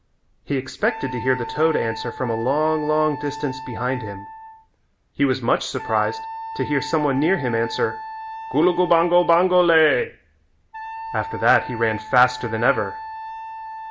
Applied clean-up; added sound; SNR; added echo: none; Wind instrument, woodwind instrument; 12 dB; none.